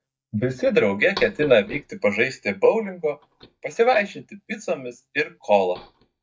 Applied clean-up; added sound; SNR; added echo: neural mask model DeepFilterNet 3.